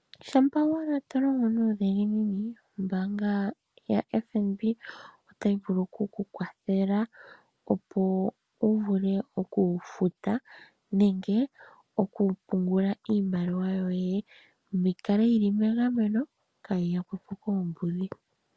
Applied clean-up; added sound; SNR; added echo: none; none; none; none.